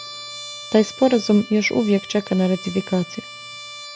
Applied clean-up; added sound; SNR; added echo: none; Trumpet; 15 dB; none.